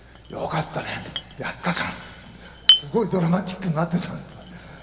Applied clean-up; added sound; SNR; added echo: none; Chink, clink; 1 dB; reverberation time 1.9 s.